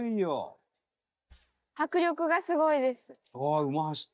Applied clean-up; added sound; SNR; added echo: neural mask model DeepFilterNet 3.